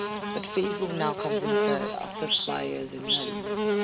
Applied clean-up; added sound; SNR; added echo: none; Buzz / Bird; -4 dB; none.